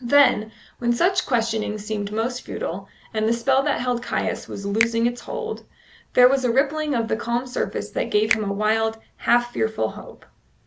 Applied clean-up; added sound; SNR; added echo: none; Finger snapping; 12 dB; none.